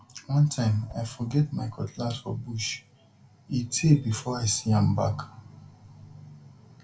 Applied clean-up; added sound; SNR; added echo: none; Whoosh, swoosh, swish; 19 dB; reverberation time 0.2 s.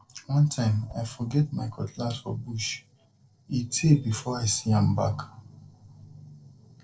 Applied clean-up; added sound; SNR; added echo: neural separator model SepFormer DNS4.